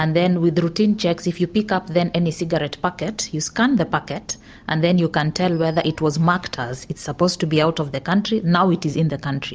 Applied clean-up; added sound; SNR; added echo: none; none; none; none.